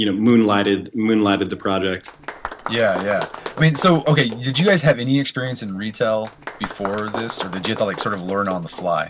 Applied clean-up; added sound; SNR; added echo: none; Applause; 13 dB; none.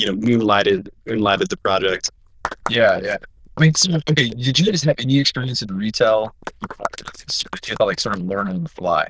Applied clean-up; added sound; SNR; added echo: neural diffusion model UNIVERSE++.